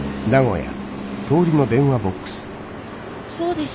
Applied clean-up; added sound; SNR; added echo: none; none; none; none.